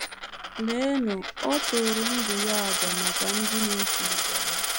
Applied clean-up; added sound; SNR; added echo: none; Coin (dropping); -2 dB; none.